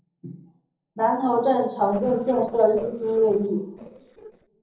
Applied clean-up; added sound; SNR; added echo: neural separator model SepFormer DNS4.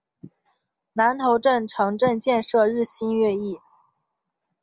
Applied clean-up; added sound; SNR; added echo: none; none; none; none.